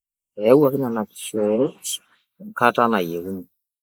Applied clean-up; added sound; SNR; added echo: neural mask model Resemble Enhance denoiser.